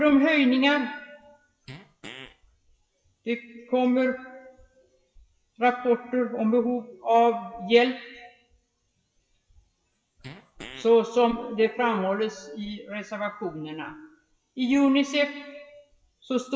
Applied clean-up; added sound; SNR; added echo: classical method WPE with log-MMSE.